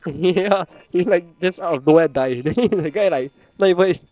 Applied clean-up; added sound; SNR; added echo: neural separator model SepFormer DNS4.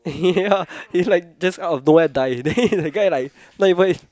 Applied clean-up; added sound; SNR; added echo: none; none; none; none.